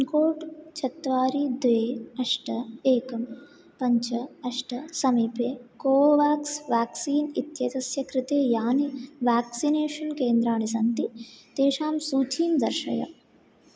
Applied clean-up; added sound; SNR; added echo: none; none; none; none.